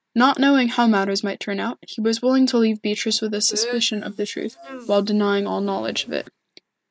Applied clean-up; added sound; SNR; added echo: neural mask model Resemble Enhance denoiser.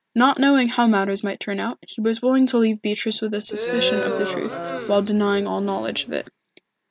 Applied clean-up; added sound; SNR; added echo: none; Crowd; 7 dB; none.